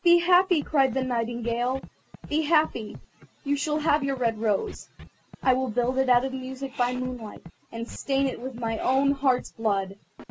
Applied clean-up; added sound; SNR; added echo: none; Scratching (performance technique); 19 dB; none.